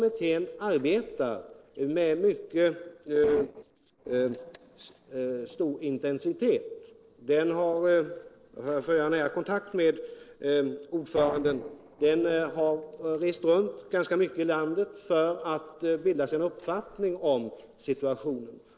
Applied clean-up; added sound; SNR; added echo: neural separator model SepFormer DNS4.